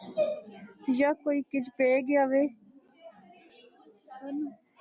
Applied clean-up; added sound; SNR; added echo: none; none; none; none.